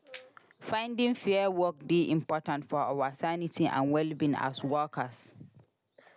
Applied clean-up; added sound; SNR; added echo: none; none; none; none.